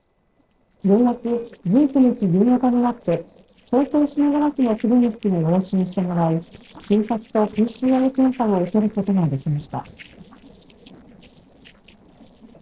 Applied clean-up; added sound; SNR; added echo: neural separator model SepFormer DNS4.